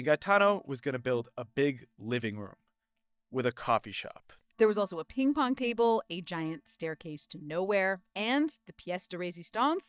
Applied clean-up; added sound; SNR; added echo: neural mask model DeepFilterNet 3.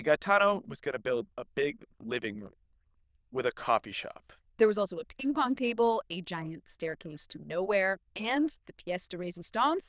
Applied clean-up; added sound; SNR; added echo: neural diffusion model UNIVERSE++.